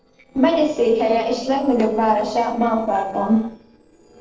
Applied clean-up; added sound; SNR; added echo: neural separator model SepFormer DNS4.